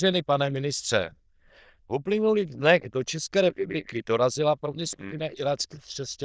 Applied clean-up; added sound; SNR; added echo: neural diffusion model UNIVERSE++.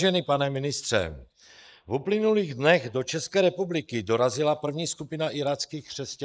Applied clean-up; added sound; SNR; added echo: neural mask model Resemble Enhance denoiser.